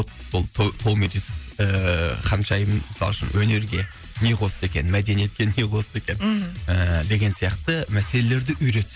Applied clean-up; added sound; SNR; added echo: none; none; none; none.